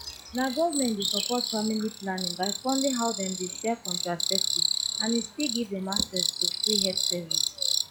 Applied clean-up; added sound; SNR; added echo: classical method log-MMSE.